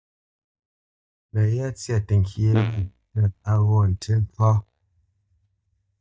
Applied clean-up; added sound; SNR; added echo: neural mask model DeepFilterNet 3.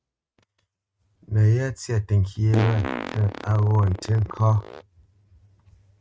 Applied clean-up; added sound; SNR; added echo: neural mask model RNNoise.